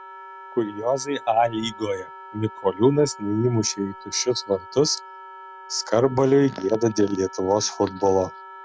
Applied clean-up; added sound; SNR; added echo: none; Wind instrument, woodwind instrument; 17 dB; none.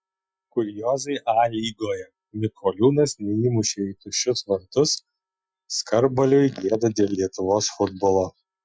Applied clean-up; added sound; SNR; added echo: classical method Wiener filter.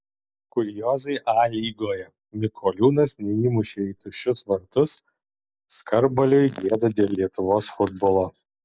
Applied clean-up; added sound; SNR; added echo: none; none; none; none.